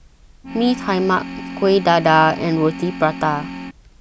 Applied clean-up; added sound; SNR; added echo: none; Organ; 11 dB; none.